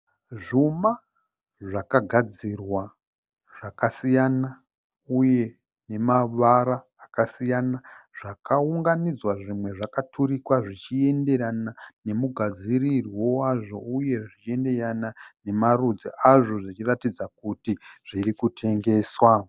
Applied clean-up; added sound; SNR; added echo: none; none; none; none.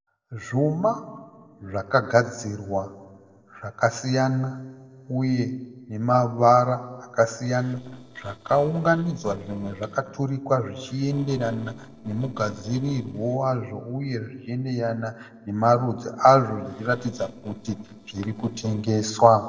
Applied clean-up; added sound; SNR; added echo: neural separator model SepFormer DNS4.